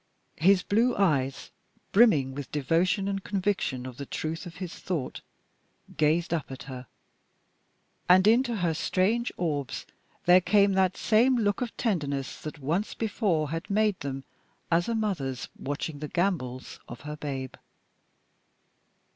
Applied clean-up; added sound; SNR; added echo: none; none; none; none.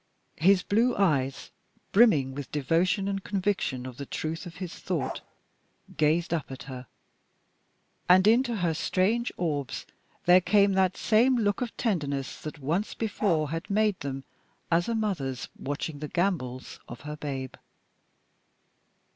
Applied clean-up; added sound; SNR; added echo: none; Bark; 10 dB; none.